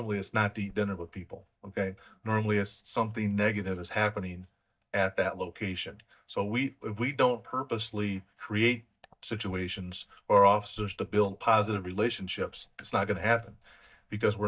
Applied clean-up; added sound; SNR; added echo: neural mask model DeepFilterNet 3.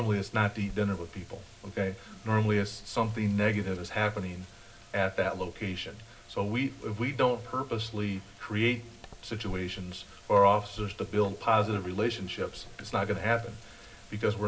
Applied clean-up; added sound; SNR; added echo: none; Wind; 20 dB; reverberation time 0.4 s.